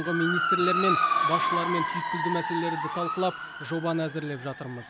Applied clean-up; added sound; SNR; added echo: none; Motor vehicle (road) / Siren; -2 dB; none.